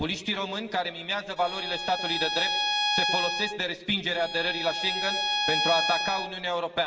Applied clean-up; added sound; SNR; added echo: none; Bowed string instrument; 0 dB; reverberation time 2.1 s.